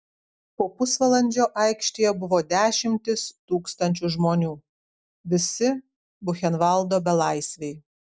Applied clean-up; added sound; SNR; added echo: none; none; none; none.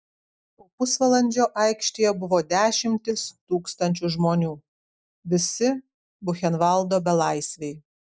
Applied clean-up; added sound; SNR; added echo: neural mask model DeepFilterNet 3.